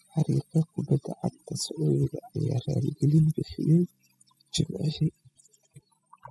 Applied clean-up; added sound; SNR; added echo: classical method spectral subtraction.